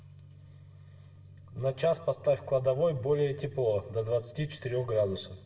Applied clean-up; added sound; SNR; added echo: none; none; none; reverberation time 0.6 s.